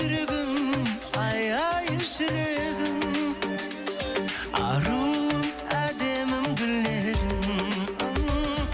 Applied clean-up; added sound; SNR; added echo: none; none; none; none.